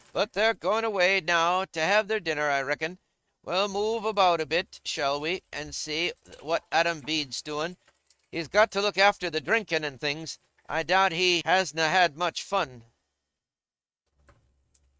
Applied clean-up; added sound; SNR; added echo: neural mask model RNNoise.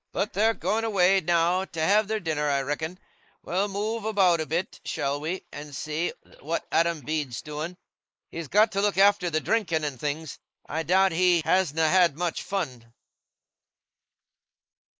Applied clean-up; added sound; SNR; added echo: neural mask model Resemble Enhance denoiser.